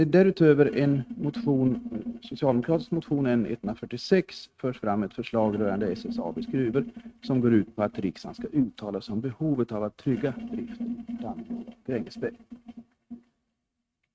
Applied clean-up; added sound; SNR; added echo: neural mask model RNNoise.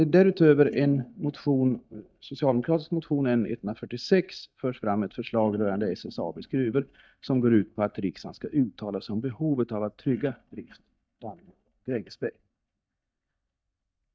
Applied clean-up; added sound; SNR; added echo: neural mask model DeepFilterNet 3.